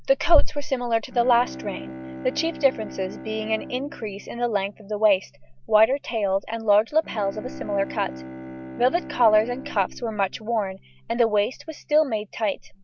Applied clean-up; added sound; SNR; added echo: none; Bowed string instrument; 17 dB; none.